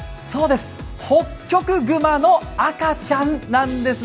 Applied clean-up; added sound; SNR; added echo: none; none; none; none.